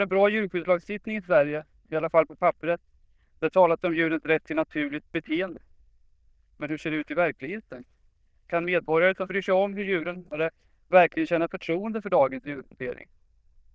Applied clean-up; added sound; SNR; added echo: neural diffusion model UNIVERSE++.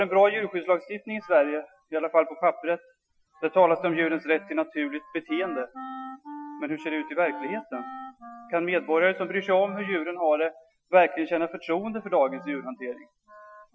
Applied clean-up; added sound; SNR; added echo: classical method Wiener filter.